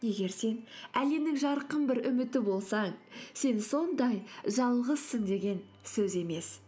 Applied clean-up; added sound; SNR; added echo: none; none; none; none.